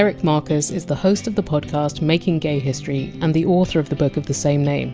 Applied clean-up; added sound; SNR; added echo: none; none; none; none.